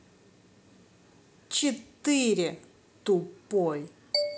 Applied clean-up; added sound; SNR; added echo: none; none; none; none.